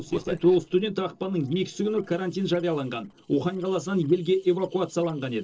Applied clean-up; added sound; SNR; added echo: neural separator model SepFormer DNS4.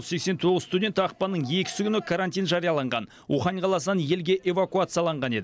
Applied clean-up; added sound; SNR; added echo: none; none; none; none.